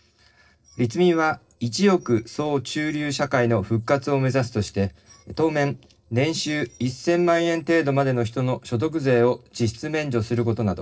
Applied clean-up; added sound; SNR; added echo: neural separator model SepFormer DNS4.